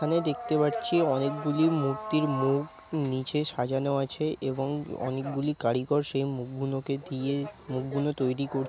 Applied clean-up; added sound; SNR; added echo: none; none; none; none.